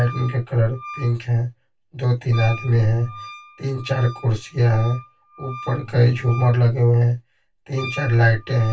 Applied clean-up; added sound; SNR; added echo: none; Wind instrument, woodwind instrument; 18 dB; reverberation time 0.1 s.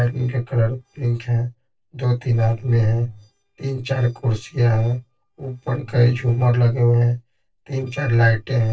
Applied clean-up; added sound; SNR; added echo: neural separator model SepFormer DNS4.